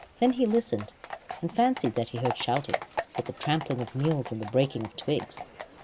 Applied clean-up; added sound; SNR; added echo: none; Livestock, farm animals, working animals; 10 dB; none.